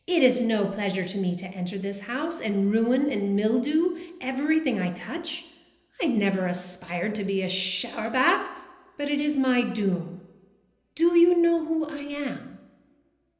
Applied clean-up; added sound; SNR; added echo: none; Rattle (instrument); 17 dB; reverberation time 0.8 s.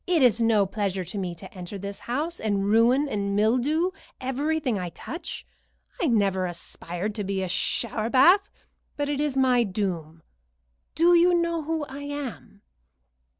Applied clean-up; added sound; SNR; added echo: none; none; none; none.